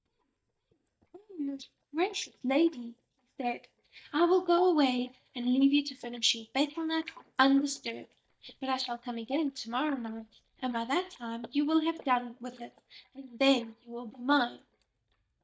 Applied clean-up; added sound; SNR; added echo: neural mask model DeepFilterNet 3.